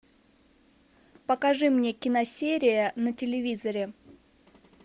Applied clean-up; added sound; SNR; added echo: none; none; none; none.